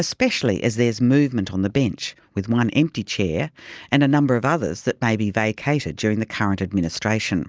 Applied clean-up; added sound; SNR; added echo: none; none; none; none.